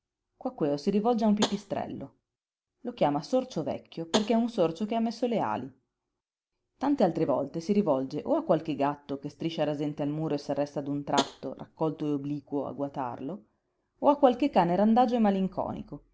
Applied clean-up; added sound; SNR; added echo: none; Tap; 9 dB; none.